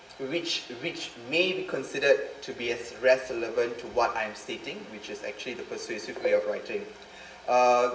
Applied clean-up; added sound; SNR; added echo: none; none; none; reverberation time 0.8 s.